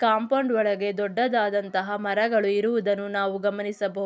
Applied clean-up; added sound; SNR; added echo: none; none; none; none.